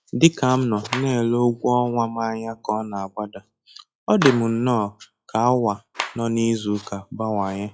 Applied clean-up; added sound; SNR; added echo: classical method log-MMSE.